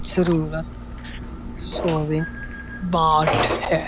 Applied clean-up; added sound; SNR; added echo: none; Telephone; 6 dB; none.